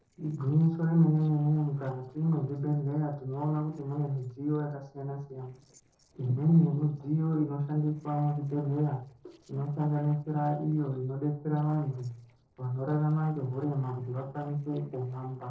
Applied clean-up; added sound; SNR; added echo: neural separator model SepFormer DNS4.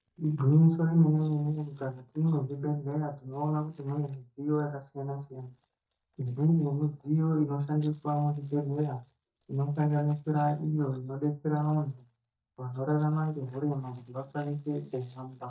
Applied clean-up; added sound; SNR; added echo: neural mask model DeepFilterNet 3.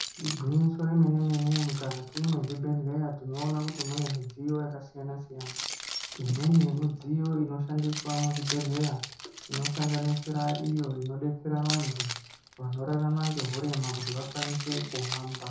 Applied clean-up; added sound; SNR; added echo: none; Keys jangling; 11 dB; reverberation time 0.6 s.